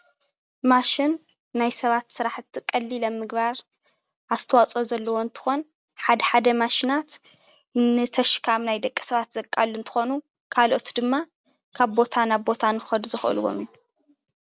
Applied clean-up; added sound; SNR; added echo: none; none; none; none.